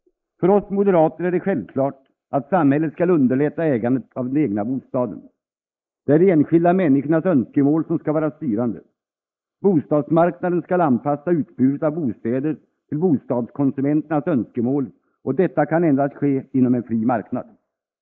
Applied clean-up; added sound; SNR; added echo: neural mask model Resemble Enhance denoiser.